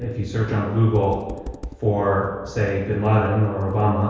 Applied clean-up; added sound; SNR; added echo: none; Computer keyboard; 18 dB; reverberation time 1.2 s.